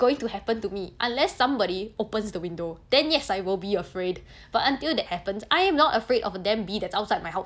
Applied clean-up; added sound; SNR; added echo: none; none; none; none.